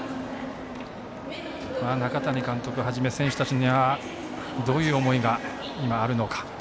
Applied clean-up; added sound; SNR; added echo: none; none; none; none.